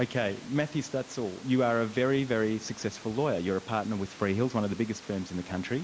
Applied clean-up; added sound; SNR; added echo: none; Water; 20 dB; none.